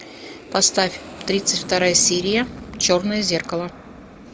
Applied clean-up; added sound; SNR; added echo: none; Aircraft; 14 dB; none.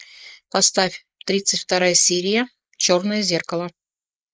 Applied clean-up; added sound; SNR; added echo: neural mask model Resemble Enhance denoiser.